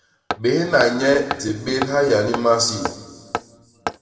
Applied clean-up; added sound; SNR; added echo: none; Hammer; 10 dB; reverberation time 2.0 s.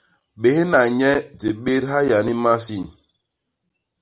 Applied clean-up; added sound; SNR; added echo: none; none; none; none.